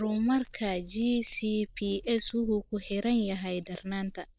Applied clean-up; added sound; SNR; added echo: neural mask model Resemble Enhance denoiser.